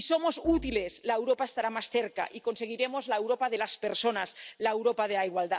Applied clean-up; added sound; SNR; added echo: none; Musical instrument; 19 dB; none.